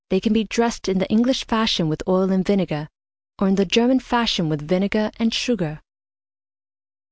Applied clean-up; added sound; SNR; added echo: none; none; none; none.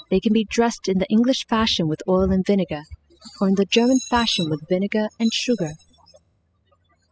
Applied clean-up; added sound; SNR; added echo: classical method spectral subtraction.